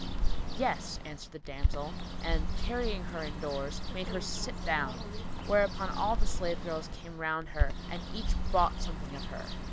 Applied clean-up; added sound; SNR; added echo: none; Bird; -4 dB; none.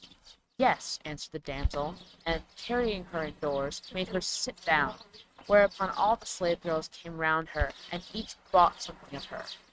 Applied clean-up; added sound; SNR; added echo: neural mask model RNNoise.